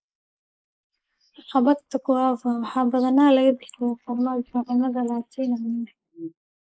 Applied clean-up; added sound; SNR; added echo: neural mask model Resemble Enhance denoiser.